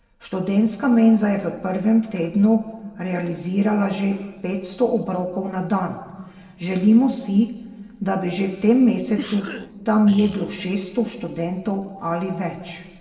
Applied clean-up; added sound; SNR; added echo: neural separator model SepFormer DNS4.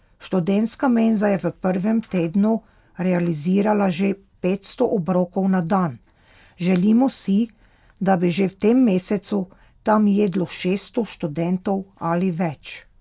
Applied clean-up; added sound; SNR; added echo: none; none; none; none.